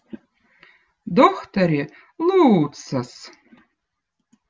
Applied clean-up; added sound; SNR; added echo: none; none; none; none.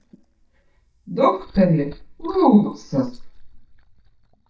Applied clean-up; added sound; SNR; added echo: neural mask model DeepFilterNet 3.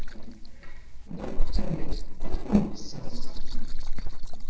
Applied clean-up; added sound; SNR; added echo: neural separator model SepFormer DNS4.